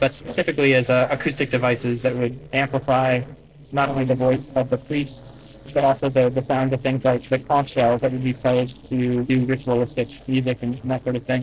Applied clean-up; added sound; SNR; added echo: neural separator model SepFormer DNS4.